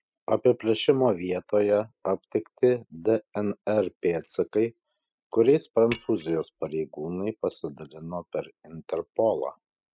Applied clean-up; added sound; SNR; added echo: classical method spectral subtraction.